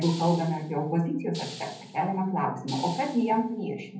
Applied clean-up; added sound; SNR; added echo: none; Hiss; 18 dB; reverberation time 0.6 s.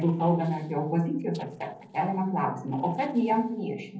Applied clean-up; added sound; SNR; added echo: neural separator model SepFormer DNS4.